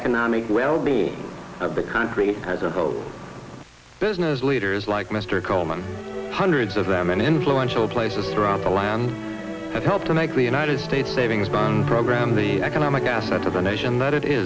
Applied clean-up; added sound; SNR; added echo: none; none; none; none.